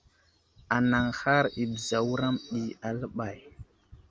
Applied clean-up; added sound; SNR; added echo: none; Bird; 17 dB; none.